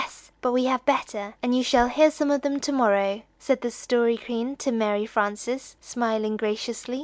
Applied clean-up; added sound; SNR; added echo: none; none; none; none.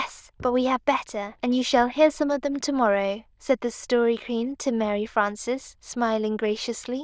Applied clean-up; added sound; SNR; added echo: neural diffusion model UNIVERSE++.